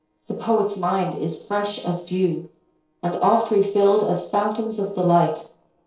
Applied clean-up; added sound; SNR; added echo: neural separator model SepFormer DNS4.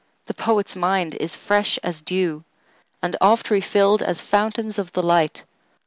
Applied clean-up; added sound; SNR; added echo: none; none; none; none.